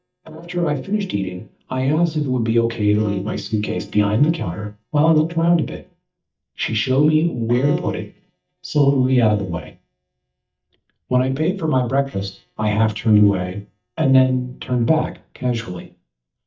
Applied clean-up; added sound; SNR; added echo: neural mask model DeepFilterNet 3.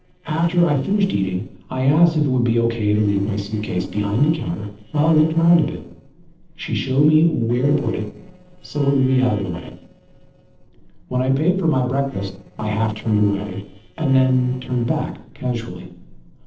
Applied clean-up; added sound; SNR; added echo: neural separator model SepFormer DNS4.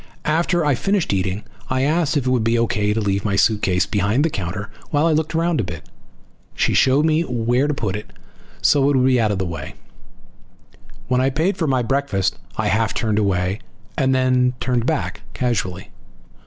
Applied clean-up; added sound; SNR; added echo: none; none; none; none.